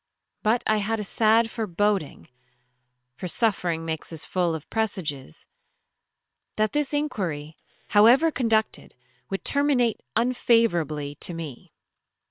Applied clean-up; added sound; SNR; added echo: neural separator model SepFormer WHAM!.